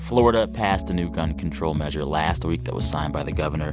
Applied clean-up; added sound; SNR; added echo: none; none; none; none.